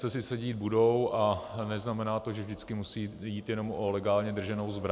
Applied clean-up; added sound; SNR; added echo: none; none; none; none.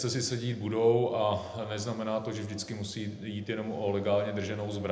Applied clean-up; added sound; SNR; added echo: none; none; none; reverberation time 0.7 s.